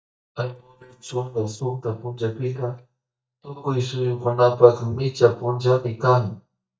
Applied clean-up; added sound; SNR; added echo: neural mask model DeepFilterNet 3.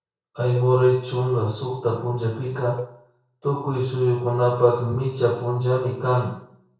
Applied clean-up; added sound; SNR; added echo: neural separator model SepFormer DNS4.